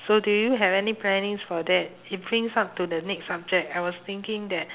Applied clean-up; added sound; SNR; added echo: none; none; none; none.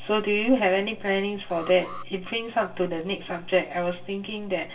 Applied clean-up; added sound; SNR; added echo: none; Alarm; 19 dB; reverberation time 0.1 s.